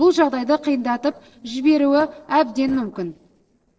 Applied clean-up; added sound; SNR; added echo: neural separator model SepFormer DNS4.